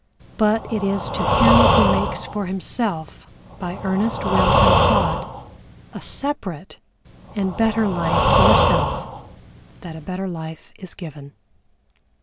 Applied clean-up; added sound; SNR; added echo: none; Breathing; -4 dB; none.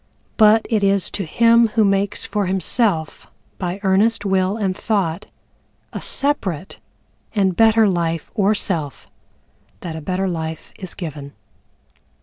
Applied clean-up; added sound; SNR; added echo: none; none; none; none.